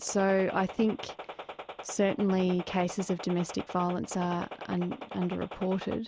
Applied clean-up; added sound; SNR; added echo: none; Gunshot, gunfire; 13 dB; none.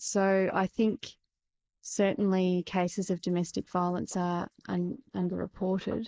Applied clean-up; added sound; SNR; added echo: neural mask model Resemble Enhance denoiser.